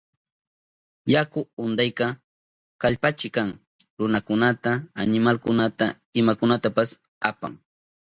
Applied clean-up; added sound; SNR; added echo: none; none; none; none.